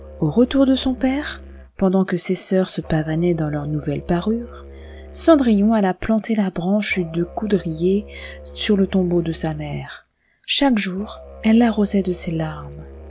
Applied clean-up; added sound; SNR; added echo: none; Musical instrument; 19 dB; none.